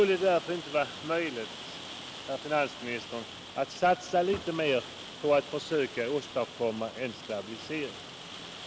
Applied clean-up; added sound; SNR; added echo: none; Rain; 12 dB; none.